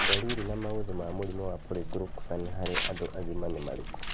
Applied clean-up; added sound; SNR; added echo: none; Rain + Tearing; -2 dB; none.